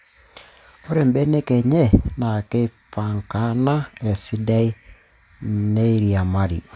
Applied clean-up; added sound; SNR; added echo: none; none; none; none.